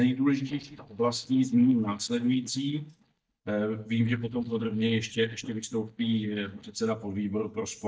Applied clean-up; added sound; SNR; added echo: neural mask model DeepFilterNet 3.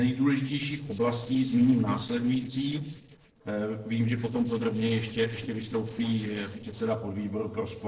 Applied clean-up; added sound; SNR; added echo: neural separator model SepFormer DNS4.